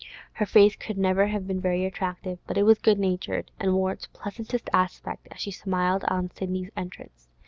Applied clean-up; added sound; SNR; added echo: none; none; none; none.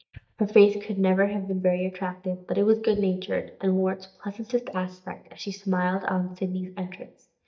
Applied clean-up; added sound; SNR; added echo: neural mask model DeepFilterNet 3.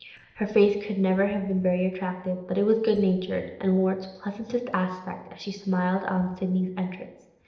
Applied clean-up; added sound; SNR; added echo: neural separator model SepFormer DNS4.